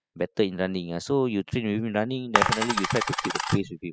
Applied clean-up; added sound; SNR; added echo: classical method spectral subtraction.